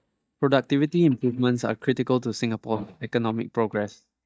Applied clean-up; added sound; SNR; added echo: neural mask model DeepFilterNet 3.